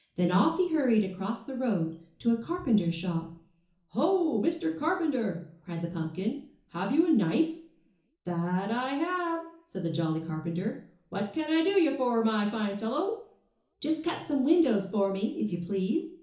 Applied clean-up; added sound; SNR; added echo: none; none; none; reverberation time 0.7 s.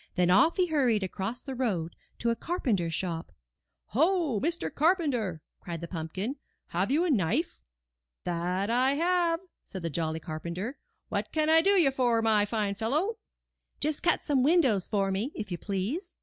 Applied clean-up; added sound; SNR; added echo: none; none; none; none.